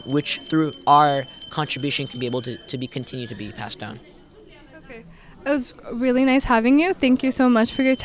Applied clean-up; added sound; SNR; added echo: none; Bell; 18 dB; none.